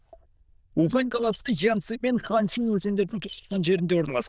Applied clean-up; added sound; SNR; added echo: neural diffusion model UNIVERSE++.